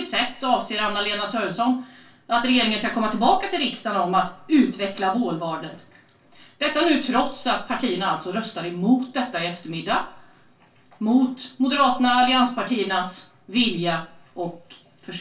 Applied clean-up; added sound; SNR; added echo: none; none; none; reverberation time 0.2 s.